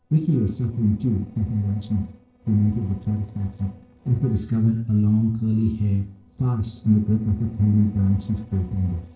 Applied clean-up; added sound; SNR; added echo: neural separator model SepFormer DNS4.